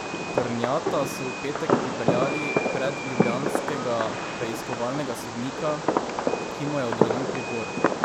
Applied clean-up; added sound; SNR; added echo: none; Fireworks; -4 dB; none.